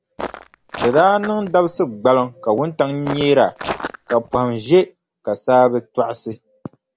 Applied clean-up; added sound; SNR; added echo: none; Walk, footsteps; 11 dB; none.